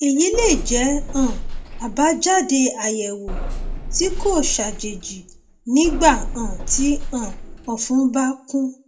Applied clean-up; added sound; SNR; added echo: none; Bus / Engine; 6 dB; reverberation time 0.3 s.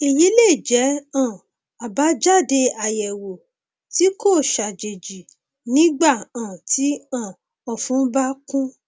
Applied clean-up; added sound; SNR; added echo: none; none; none; none.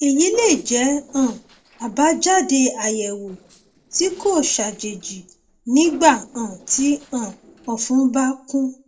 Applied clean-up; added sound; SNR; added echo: neural separator model SepFormer DNS4.